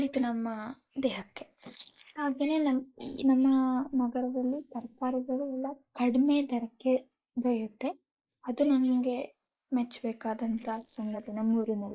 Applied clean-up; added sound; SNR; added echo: neural mask model Resemble Enhance denoiser.